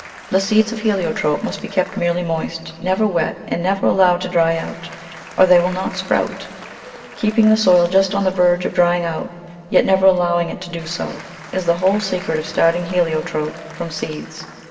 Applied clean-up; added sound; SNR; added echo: none; Applause / Crowd; 20 dB; reverberation time 1.8 s.